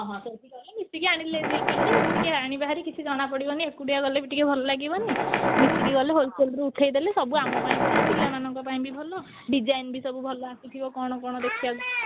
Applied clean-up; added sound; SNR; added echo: none; Wild animals; -1 dB; none.